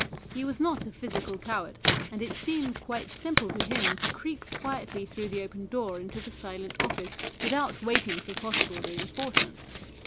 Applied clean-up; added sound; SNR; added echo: none; Tearing; 0 dB; none.